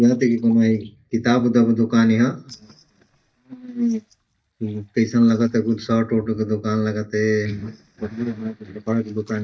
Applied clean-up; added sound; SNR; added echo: neural mask model DeepFilterNet 3.